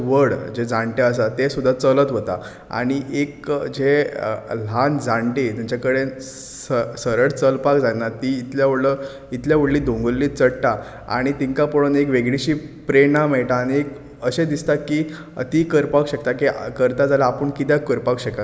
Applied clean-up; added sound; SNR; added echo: none; none; none; none.